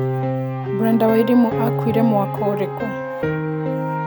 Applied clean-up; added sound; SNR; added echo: none; Piano; 2 dB; none.